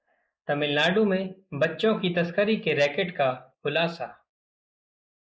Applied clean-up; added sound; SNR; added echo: neural mask model Resemble Enhance denoiser.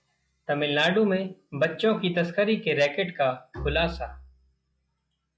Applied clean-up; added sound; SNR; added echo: classical method log-MMSE.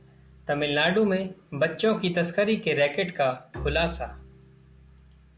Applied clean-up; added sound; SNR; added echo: none; Bowed string instrument; 17 dB; none.